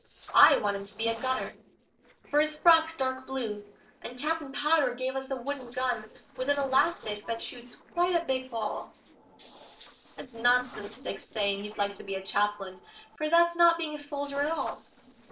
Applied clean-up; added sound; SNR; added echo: neural separator model SepFormer DNS4.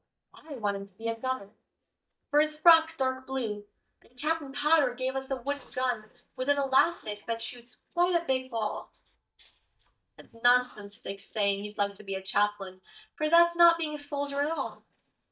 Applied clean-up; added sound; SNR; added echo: neural mask model DeepFilterNet 3.